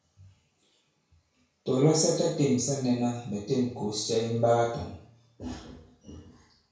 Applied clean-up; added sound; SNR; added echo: none; none; none; reverberation time 0.6 s.